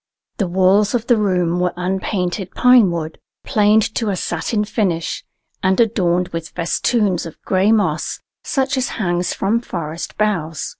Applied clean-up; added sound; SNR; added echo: none; none; none; none.